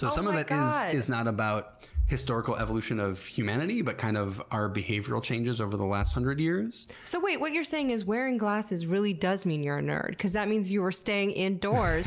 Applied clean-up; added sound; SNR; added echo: none; none; none; none.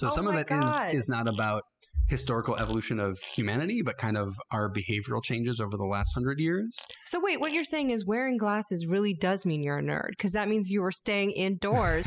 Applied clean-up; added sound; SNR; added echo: classical method spectral subtraction.